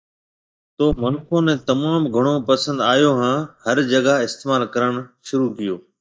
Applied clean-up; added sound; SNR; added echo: neural mask model DeepFilterNet 3.